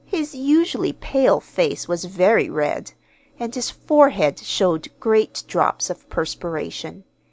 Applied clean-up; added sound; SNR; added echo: none; none; none; none.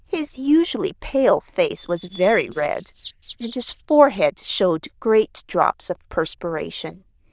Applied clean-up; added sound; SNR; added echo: neural diffusion model UNIVERSE++.